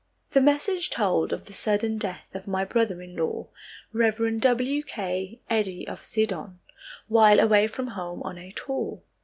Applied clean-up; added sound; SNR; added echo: none; none; none; none.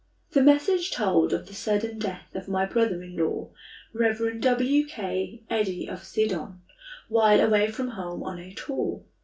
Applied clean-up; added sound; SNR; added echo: none; none; none; reverberation time 0.2 s.